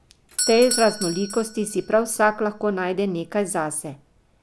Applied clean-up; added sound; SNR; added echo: none; Doorbell; 10 dB; none.